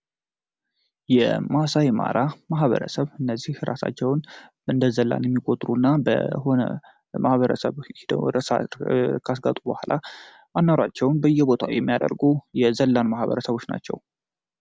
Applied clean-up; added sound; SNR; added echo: none; none; none; none.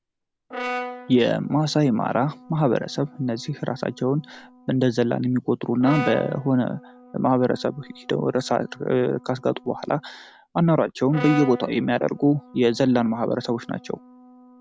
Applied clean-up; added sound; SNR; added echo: none; Brass instrument; 15 dB; none.